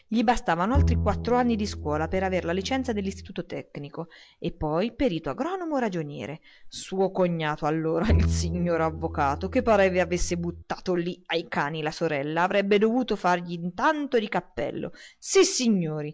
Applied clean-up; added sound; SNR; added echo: none; Bowed string instrument; 3 dB; none.